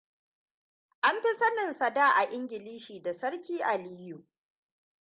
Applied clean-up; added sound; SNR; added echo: none; none; none; none.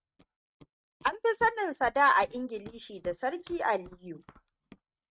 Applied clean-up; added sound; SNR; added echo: neural mask model RNNoise.